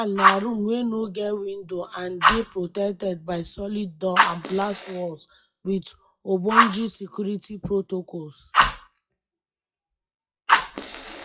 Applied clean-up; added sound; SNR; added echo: classical method WPE with log-MMSE.